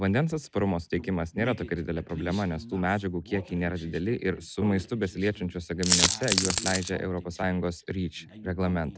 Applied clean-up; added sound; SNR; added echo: none; Coin (dropping); -3 dB; none.